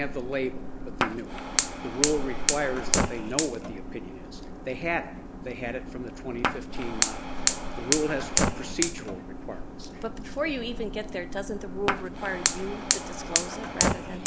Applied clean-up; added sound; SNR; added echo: none; Fire; -1 dB; none.